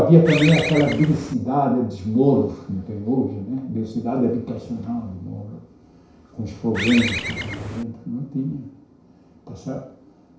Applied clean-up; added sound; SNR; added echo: none; Bird; 5 dB; reverberation time 0.6 s.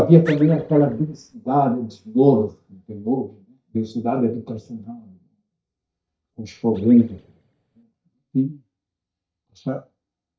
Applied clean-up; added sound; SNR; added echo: neural mask model DeepFilterNet 3.